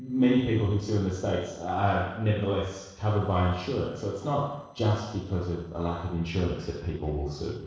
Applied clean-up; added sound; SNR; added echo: neural separator model SepFormer DNS4.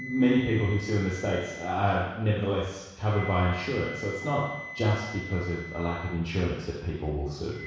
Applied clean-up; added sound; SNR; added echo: none; Wind instrument, woodwind instrument; 14 dB; reverberation time 1.1 s.